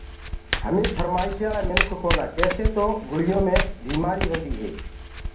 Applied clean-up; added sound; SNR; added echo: none; Domestic sounds, home sounds; 2 dB; reverberation time 0.6 s.